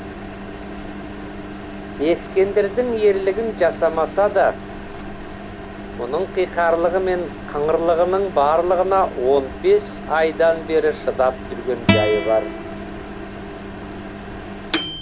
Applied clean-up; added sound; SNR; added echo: none; Acoustic guitar + Microwave oven; 8 dB; none.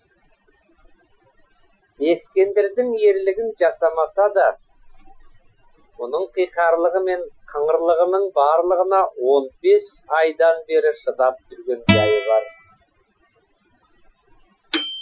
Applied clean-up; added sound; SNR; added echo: classical method Wiener filter.